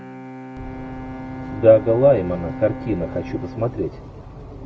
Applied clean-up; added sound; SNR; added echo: none; Bowed string instrument; 12 dB; none.